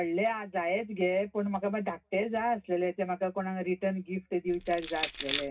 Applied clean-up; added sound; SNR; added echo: none; Crushing; 0 dB; reverberation time 0.4 s.